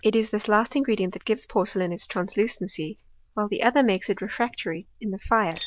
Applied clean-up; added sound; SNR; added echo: neural diffusion model UNIVERSE++.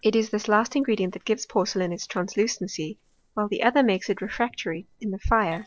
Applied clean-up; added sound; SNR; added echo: neural separator model SepFormer DNS4.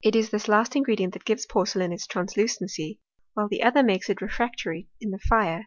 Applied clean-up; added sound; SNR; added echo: none; none; none; none.